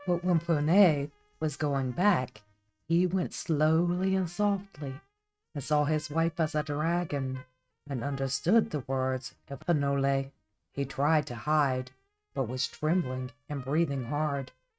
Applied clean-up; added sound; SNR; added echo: neural mask model RNNoise.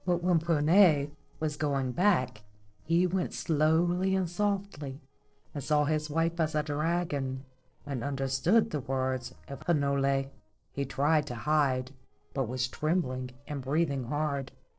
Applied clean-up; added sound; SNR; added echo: neural separator model SepFormer DNS4.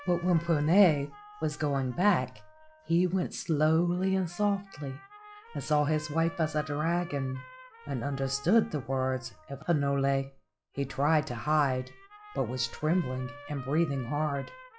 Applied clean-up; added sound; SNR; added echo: classical method log-MMSE.